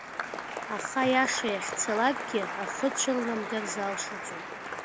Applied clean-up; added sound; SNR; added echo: none; Applause; 5 dB; none.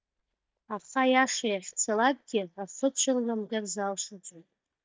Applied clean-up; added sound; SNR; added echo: neural mask model DeepFilterNet 3.